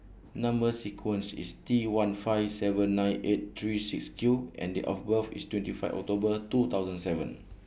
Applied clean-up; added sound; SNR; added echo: none; none; none; none.